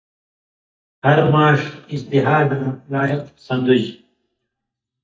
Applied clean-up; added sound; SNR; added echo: neural mask model DeepFilterNet 3.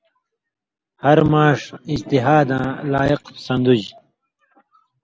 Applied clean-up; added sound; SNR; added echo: none; none; none; none.